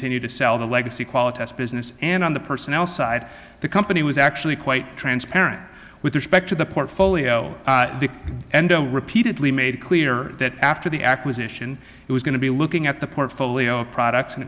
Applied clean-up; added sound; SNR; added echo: none; none; none; none.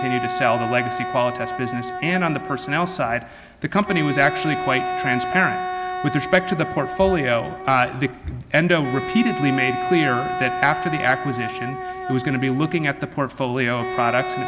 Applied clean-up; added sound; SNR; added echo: none; Wind instrument, woodwind instrument; 6 dB; none.